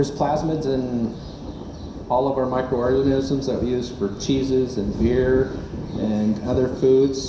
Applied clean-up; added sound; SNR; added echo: none; Thunder; 10 dB; reverberation time 0.7 s.